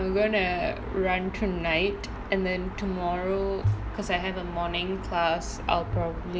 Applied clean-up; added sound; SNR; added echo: none; none; none; none.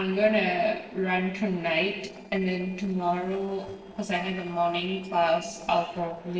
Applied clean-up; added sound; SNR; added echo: neural separator model SepFormer DNS4.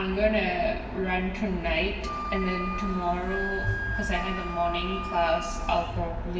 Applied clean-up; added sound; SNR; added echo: none; Wind instrument, woodwind instrument; 10 dB; reverberation time 1.2 s.